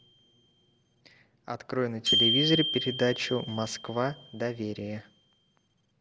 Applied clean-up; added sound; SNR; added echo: none; Glockenspiel; 2 dB; none.